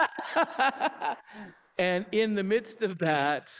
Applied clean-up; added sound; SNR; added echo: neural mask model Resemble Enhance denoiser.